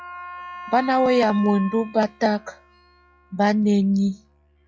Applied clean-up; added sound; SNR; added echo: classical method log-MMSE.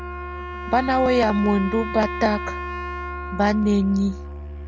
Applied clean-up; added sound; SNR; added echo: none; Wind instrument, woodwind instrument + Musical instrument; 8 dB; none.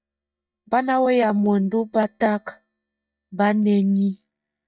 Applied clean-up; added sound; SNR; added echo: neural mask model DeepFilterNet 3.